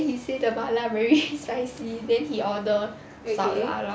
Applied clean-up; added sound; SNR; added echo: none; none; none; none.